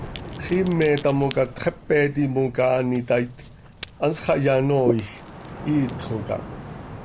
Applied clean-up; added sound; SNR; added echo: none; Ocean; 12 dB; none.